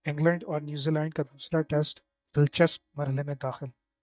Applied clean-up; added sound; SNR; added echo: neural mask model DeepFilterNet 3.